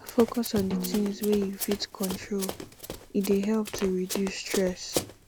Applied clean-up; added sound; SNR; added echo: none; Snare drum + Run; 7 dB; none.